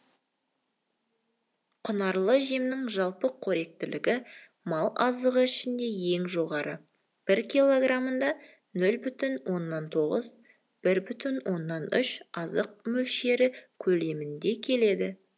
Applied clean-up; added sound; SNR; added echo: none; none; none; none.